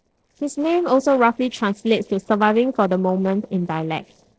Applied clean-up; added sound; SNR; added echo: neural separator model SepFormer DNS4.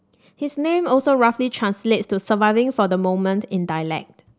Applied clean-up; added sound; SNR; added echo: none; none; none; none.